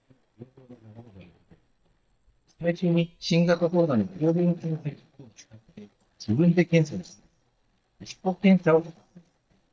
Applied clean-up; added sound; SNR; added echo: neural mask model DeepFilterNet 3.